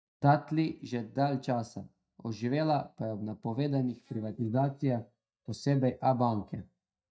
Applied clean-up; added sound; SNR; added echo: neural mask model DeepFilterNet 3.